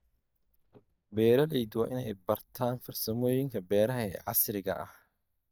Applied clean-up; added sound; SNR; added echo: neural mask model DeepFilterNet 3.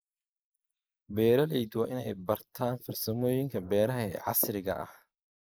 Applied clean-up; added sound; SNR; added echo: neural mask model Resemble Enhance denoiser.